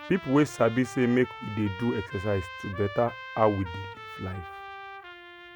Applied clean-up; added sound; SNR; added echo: none; Trumpet; 13 dB; none.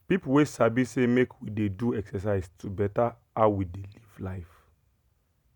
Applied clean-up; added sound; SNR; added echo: none; none; none; none.